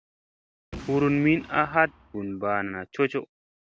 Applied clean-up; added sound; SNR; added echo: none; Boom; 18 dB; none.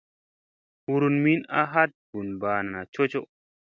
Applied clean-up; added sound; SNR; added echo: none; none; none; none.